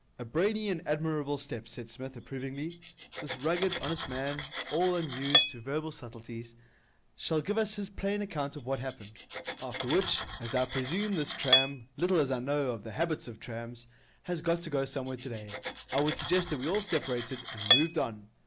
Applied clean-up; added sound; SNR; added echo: none; Cutlery, silverware; 2 dB; none.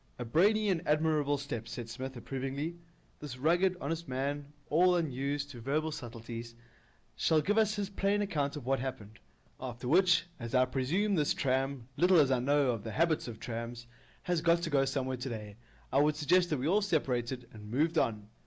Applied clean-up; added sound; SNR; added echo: none; none; none; none.